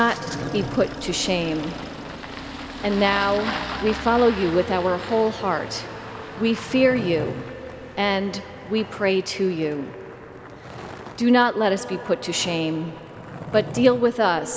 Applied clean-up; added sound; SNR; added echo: none; Skateboard + Engine starting; 11 dB; none.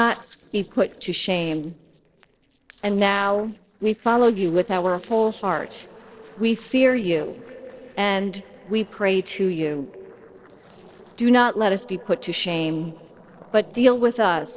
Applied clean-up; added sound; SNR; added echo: neural separator model SepFormer DNS4.